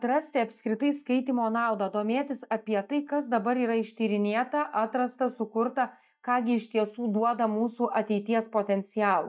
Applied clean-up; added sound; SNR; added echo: neural mask model DeepFilterNet 3.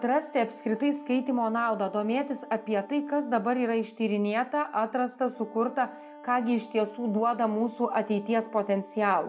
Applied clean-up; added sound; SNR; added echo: none; Wind instrument, woodwind instrument; 20 dB; none.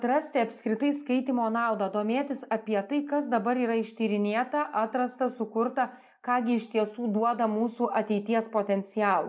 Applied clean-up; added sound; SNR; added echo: none; none; none; none.